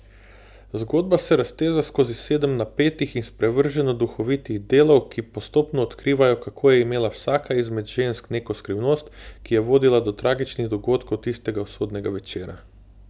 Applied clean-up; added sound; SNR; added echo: none; none; none; none.